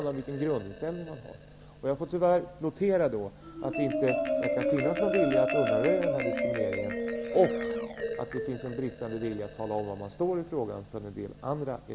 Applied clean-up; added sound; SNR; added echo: none; Marimba, xylophone; 2 dB; none.